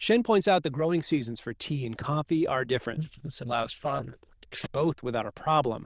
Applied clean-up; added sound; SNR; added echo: neural diffusion model UNIVERSE++.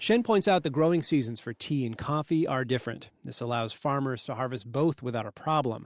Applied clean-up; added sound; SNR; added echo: none; none; none; none.